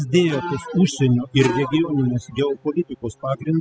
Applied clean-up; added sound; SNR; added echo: classical method spectral subtraction.